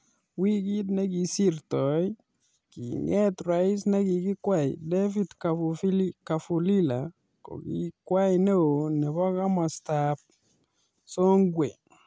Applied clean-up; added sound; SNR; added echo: none; none; none; none.